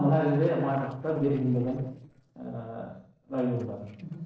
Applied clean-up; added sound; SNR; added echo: neural separator model SepFormer DNS4.